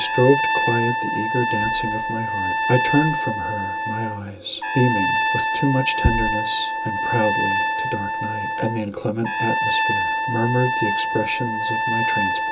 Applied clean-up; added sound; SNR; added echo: none; Trumpet; -1 dB; reverberation time 0.2 s.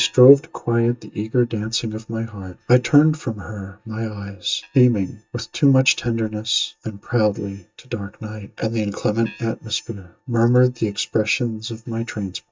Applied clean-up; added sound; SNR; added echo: neural mask model DeepFilterNet 3.